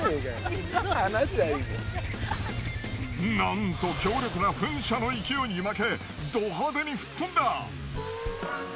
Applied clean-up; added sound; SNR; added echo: none; none; none; none.